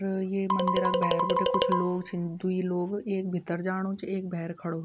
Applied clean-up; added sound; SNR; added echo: none; Marimba, xylophone; -2 dB; none.